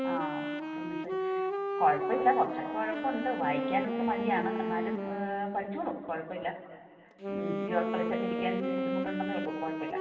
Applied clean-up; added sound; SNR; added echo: none; Wind instrument, woodwind instrument; 1 dB; reverberation time 2.7 s.